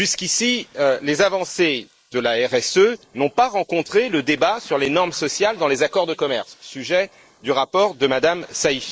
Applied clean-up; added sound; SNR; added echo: neural mask model Resemble Enhance denoiser.